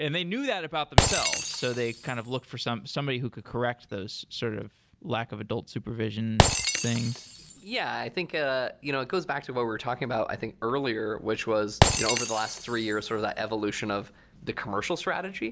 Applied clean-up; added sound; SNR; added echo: none; Shatter; 1 dB; none.